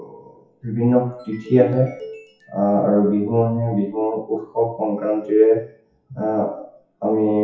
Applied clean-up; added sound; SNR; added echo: classical method WPE with log-MMSE.